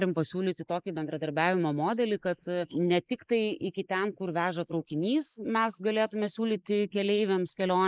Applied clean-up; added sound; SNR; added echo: neural mask model Resemble Enhance denoiser.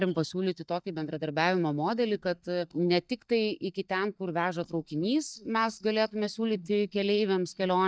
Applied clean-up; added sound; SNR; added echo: neural mask model DeepFilterNet 3.